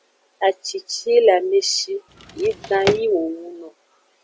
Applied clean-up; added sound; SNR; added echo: none; Drawer open or close; 9 dB; none.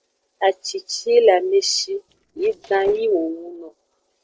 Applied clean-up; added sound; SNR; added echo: neural separator model SepFormer DNS4.